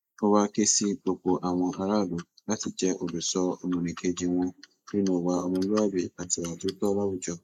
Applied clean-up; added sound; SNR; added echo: neural mask model Resemble Enhance denoiser.